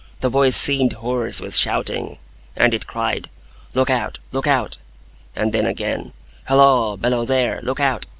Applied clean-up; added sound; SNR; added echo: none; none; none; none.